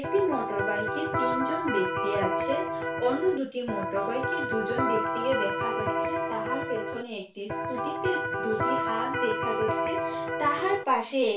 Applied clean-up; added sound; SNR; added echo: none; Electric guitar; -1 dB; reverberation time 0.2 s.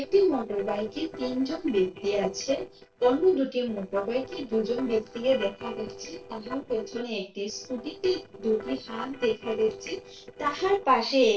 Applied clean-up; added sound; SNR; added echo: neural separator model SepFormer DNS4.